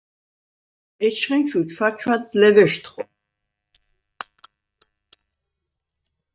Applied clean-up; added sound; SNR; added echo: neural mask model DeepFilterNet 3.